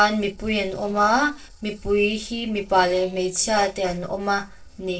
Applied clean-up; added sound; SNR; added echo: neural separator model SepFormer DNS4.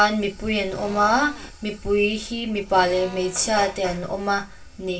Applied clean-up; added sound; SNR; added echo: none; Drill; 19 dB; reverberation time 0.2 s.